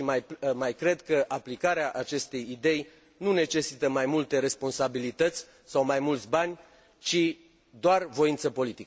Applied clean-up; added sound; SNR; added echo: none; none; none; none.